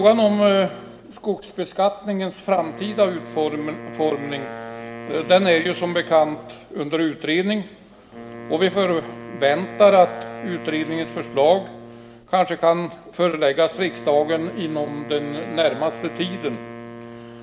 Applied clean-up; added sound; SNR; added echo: none; Wind instrument, woodwind instrument; 15 dB; reverberation time 0.7 s.